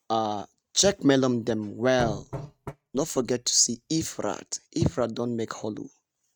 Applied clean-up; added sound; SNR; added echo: neural mask model RNNoise.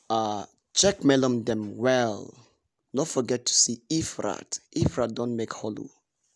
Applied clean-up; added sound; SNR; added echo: none; none; none; none.